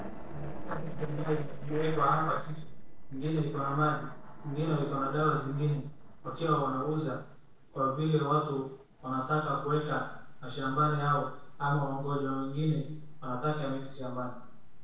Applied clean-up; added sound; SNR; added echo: neural separator model SepFormer DNS4.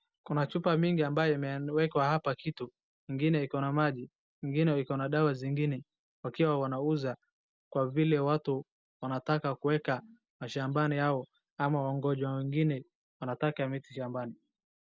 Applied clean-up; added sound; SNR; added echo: none; none; none; none.